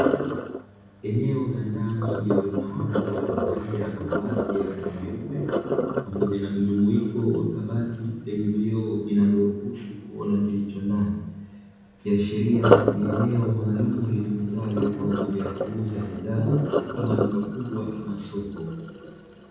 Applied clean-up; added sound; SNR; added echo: none; Sink (filling or washing); 3 dB; reverberation time 1.1 s.